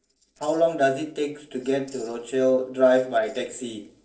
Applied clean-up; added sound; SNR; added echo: neural separator model SepFormer DNS4.